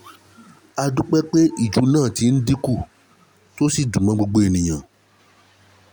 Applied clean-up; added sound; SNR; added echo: none; none; none; none.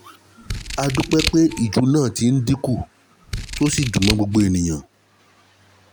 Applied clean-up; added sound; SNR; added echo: none; Scissors; 7 dB; none.